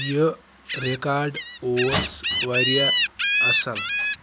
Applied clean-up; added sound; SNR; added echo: none; Gull, seagull; -1 dB; none.